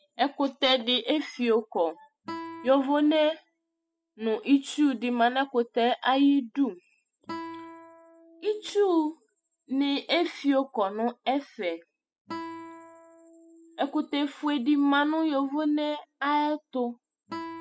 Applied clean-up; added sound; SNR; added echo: classical method spectral subtraction.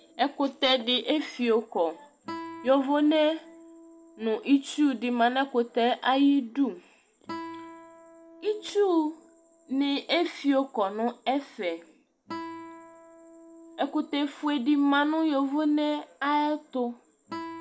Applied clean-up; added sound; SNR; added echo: none; Guitar; 19 dB; none.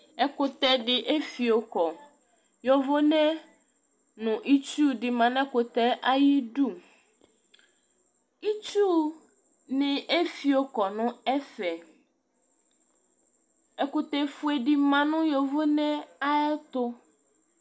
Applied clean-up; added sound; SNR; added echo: none; none; none; none.